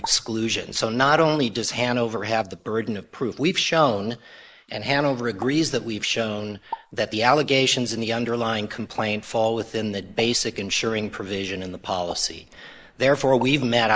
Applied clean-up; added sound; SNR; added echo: neural mask model Resemble Enhance denoiser.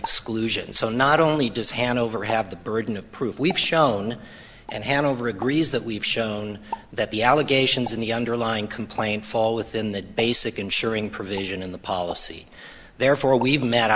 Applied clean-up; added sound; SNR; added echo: none; Explosion; 19 dB; none.